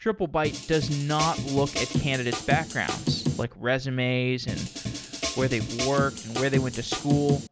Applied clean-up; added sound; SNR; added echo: none; Drum kit; 3 dB; none.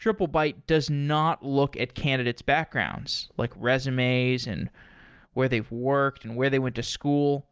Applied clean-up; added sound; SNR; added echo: none; none; none; none.